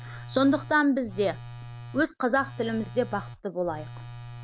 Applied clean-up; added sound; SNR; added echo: none; Telephone; 14 dB; none.